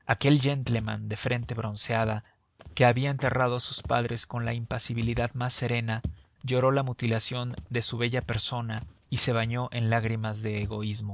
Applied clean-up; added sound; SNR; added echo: none; Walk, footsteps; 19 dB; none.